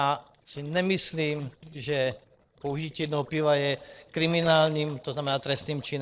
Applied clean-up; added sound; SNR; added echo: neural separator model SepFormer DNS4.